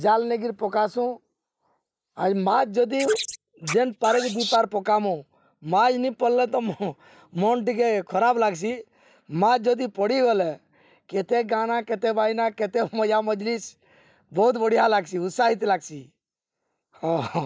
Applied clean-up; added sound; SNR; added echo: neural mask model Resemble Enhance denoiser.